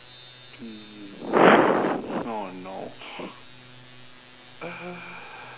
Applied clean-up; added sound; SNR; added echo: none; none; none; none.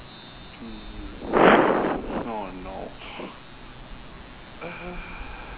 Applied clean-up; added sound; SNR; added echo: none; Gull, seagull / Ocean; 15 dB; none.